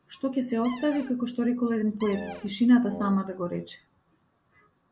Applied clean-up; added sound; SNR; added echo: none; Cupboard open or close + Wind instrument, woodwind instrument; 14 dB; none.